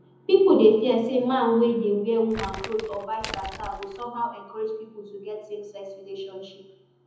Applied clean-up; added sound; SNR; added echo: none; Crumpling, crinkling; 13 dB; reverberation time 1.0 s.